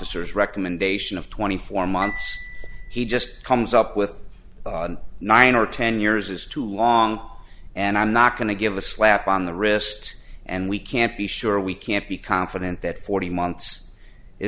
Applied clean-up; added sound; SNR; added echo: none; Glockenspiel; 17 dB; none.